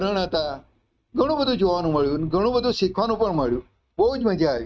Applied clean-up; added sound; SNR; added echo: neural mask model RNNoise.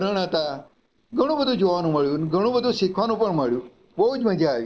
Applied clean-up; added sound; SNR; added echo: neural separator model SepFormer DNS4.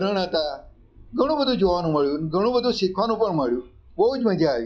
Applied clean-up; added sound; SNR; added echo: classical method log-MMSE.